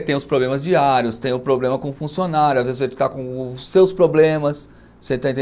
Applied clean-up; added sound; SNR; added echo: none; none; none; none.